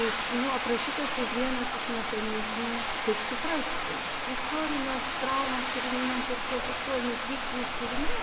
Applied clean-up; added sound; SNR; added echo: none; Bathtub (filling or washing); -3 dB; reverberation time 1.1 s.